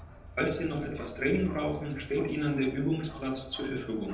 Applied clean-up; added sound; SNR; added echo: none; Bark; 14 dB; reverberation time 0.8 s.